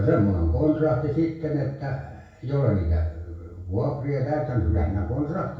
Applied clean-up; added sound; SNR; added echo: none; none; none; reverberation time 0.6 s.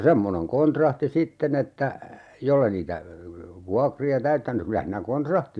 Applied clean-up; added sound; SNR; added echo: none; none; none; none.